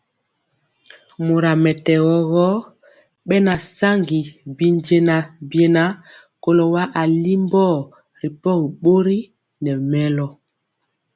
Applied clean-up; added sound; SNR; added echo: none; none; none; none.